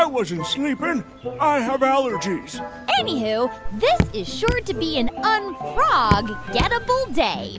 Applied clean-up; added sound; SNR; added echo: none; Raindrop / Drip; 4 dB; none.